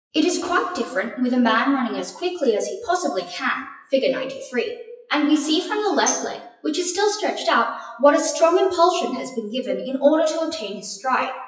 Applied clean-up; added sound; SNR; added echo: classical method WPE with log-MMSE.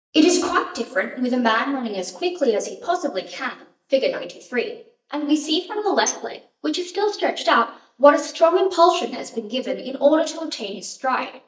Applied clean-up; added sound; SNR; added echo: neural mask model DeepFilterNet 3.